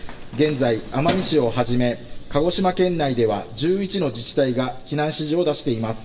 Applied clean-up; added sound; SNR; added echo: none; Keys jangling; 16 dB; reverberation time 0.7 s.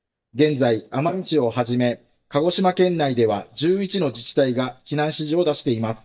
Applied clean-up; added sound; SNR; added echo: neural mask model DeepFilterNet 3.